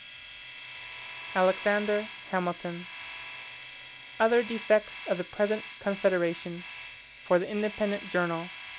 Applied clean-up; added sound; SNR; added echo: none; Domestic sounds, home sounds; 12 dB; none.